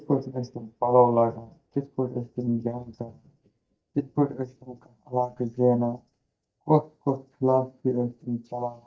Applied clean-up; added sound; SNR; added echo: neural mask model DeepFilterNet 3.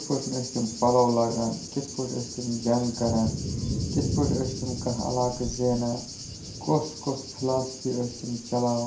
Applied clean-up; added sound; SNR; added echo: none; Thunder / Cricket; 6 dB; reverberation time 0.5 s.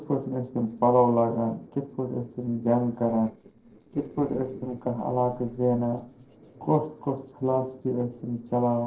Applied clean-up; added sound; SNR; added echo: neural separator model SepFormer DNS4.